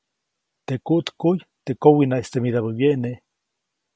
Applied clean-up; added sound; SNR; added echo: none; none; none; none.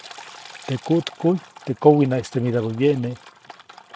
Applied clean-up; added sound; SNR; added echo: neural mask model RNNoise.